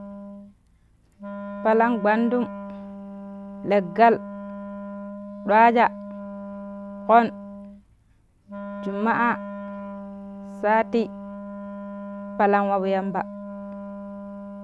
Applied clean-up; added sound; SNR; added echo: none; Wind instrument, woodwind instrument; 11 dB; none.